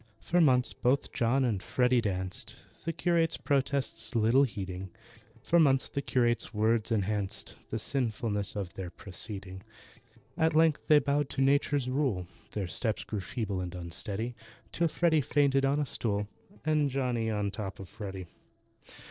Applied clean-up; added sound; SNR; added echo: neural separator model SepFormer DNS4.